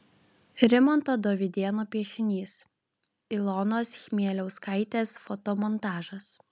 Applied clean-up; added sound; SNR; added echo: none; none; none; none.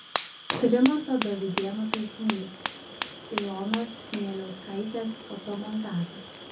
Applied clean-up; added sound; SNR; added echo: none; Fire; 2 dB; reverberation time 0.3 s.